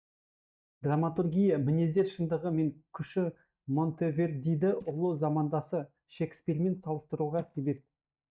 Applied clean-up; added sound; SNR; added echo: neural mask model DeepFilterNet 3.